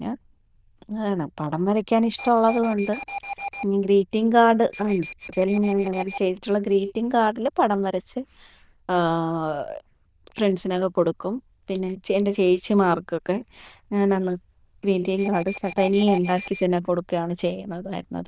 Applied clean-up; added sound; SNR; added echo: neural diffusion model UNIVERSE++.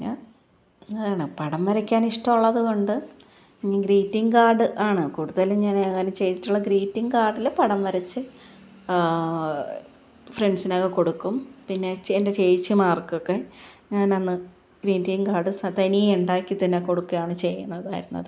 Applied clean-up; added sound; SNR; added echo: none; none; none; none.